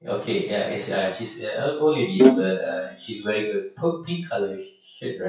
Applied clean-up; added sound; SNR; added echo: classical method WPE with log-MMSE.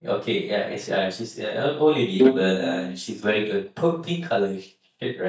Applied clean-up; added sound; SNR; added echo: neural mask model DeepFilterNet 3.